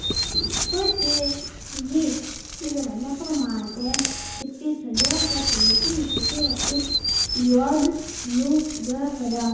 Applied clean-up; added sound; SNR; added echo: none; Chirp, tweet; 0 dB; reverberation time 1.0 s.